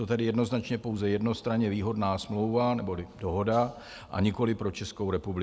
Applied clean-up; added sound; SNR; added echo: none; none; none; none.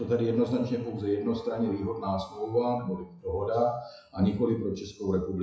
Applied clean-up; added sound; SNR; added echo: classical method WPE with log-MMSE.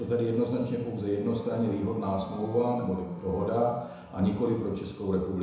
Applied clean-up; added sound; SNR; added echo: none; Wind instrument, woodwind instrument; 18 dB; reverberation time 1.0 s.